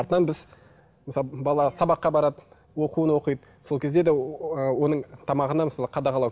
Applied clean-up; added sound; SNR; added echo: none; none; none; none.